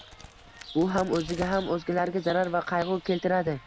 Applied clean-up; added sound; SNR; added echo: none; Chirp, tweet + Crack; 17 dB; none.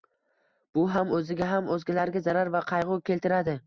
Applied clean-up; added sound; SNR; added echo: none; none; none; none.